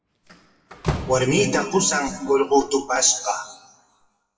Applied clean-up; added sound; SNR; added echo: classical method WPE with log-MMSE.